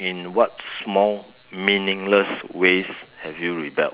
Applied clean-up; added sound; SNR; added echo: none; none; none; none.